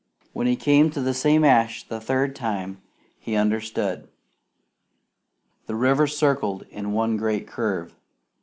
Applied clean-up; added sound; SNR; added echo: none; none; none; none.